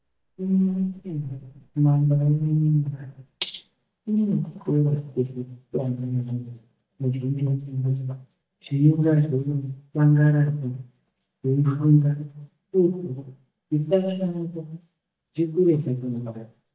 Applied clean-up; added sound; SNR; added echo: neural mask model DeepFilterNet 3.